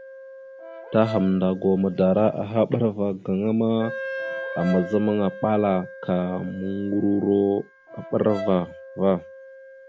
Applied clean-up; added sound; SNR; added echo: none; Wind instrument, woodwind instrument + Brass instrument; 13 dB; none.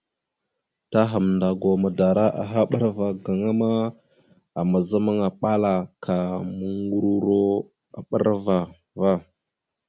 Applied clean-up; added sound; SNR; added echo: none; none; none; none.